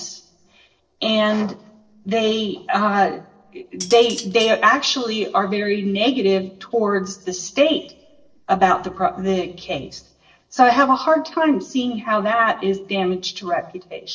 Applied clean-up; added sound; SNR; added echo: neural separator model SepFormer DNS4.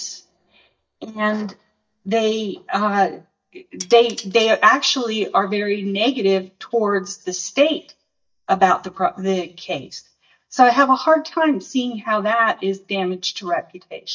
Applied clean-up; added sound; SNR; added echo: neural mask model DeepFilterNet 3.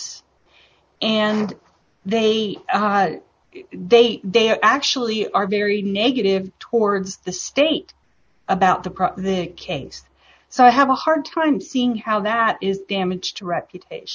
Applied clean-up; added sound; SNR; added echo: none; none; none; none.